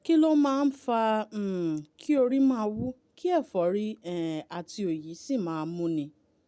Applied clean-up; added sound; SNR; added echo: none; none; none; none.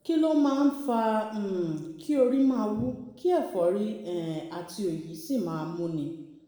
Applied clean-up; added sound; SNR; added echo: none; none; none; reverberation time 1.0 s.